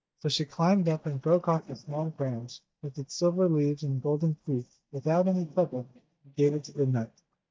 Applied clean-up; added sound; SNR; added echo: neural mask model DeepFilterNet 3.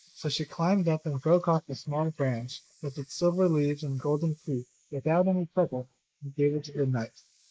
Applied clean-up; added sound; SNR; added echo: neural mask model Resemble Enhance denoiser.